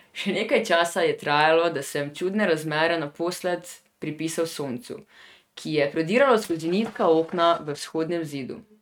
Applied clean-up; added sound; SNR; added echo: neural mask model RNNoise.